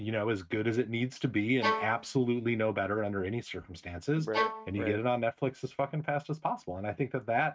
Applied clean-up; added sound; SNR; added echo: neural mask model RNNoise.